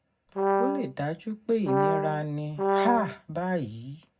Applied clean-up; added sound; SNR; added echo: none; Brass instrument; -3 dB; reverberation time 0.3 s.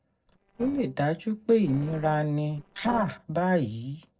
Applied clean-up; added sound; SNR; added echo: neural separator model SepFormer DNS4.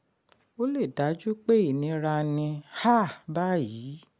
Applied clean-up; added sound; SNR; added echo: none; none; none; none.